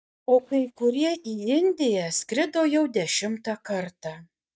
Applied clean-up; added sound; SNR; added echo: neural mask model DeepFilterNet 3.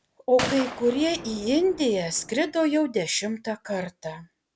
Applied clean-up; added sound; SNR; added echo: none; Gunshot, gunfire; 12 dB; none.